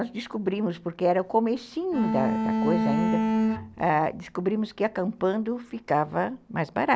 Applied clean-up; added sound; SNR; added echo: none; Bowed string instrument; -2 dB; none.